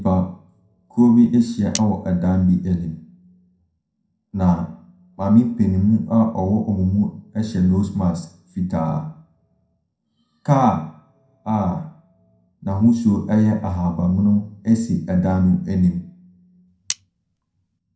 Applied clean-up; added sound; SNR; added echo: none; Cutlery, silverware; 15 dB; reverberation time 0.4 s.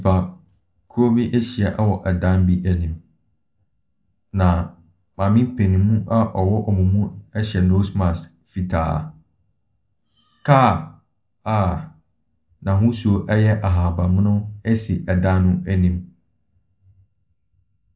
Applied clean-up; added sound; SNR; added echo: none; none; none; none.